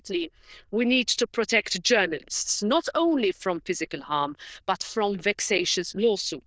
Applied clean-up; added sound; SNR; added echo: neural diffusion model UNIVERSE++.